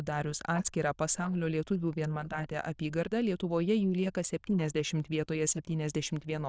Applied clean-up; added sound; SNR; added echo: neural diffusion model UNIVERSE++.